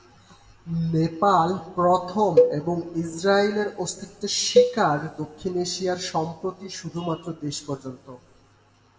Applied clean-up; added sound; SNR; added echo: none; Cowbell; 0 dB; reverberation time 0.9 s.